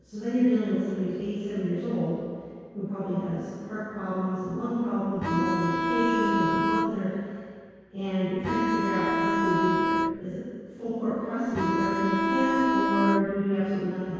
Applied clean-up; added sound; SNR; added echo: none; Bowed string instrument; -2 dB; reverberation time 2.0 s.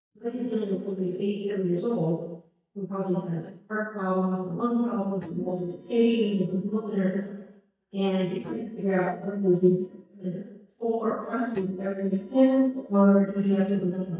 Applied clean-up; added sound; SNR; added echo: neural mask model DeepFilterNet 3.